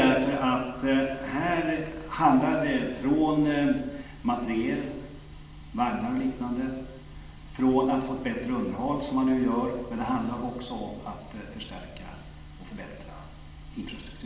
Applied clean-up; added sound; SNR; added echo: none; none; none; reverberation time 1.1 s.